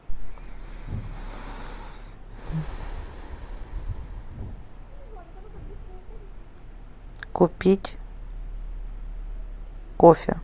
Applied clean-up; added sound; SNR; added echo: none; none; none; none.